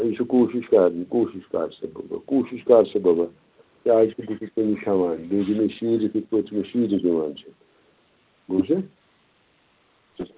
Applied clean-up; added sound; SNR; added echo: none; none; none; none.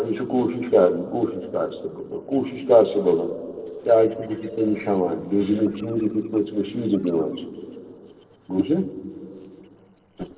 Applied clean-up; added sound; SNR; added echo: neural separator model SepFormer DNS4.